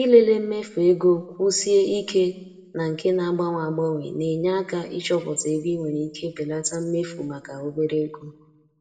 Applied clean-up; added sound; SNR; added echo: none; none; none; reverberation time 0.6 s.